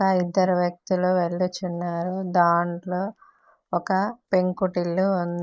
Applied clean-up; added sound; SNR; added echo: neural mask model Resemble Enhance denoiser.